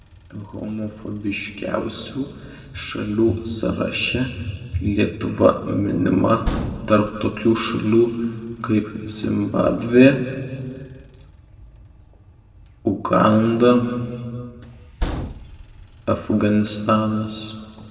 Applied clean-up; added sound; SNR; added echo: none; Train; 16 dB; reverberation time 1.8 s.